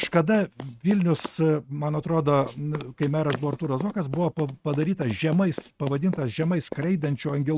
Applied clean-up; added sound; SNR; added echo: neural mask model RNNoise.